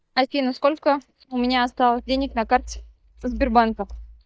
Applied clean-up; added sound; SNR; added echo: neural mask model DeepFilterNet 3.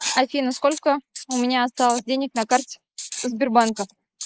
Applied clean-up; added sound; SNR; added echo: neural mask model Resemble Enhance denoiser.